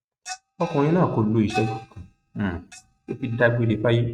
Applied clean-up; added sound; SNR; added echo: neural mask model RNNoise.